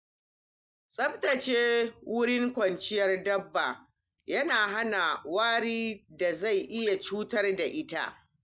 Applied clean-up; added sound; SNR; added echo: neural mask model DeepFilterNet 3.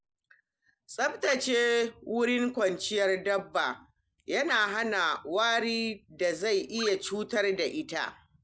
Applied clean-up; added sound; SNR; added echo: none; Animal; 16 dB; none.